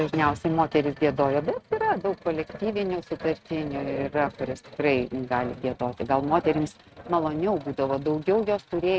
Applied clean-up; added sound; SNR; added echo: neural mask model RNNoise.